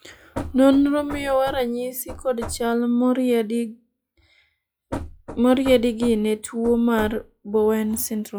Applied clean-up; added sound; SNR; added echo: classical method log-MMSE.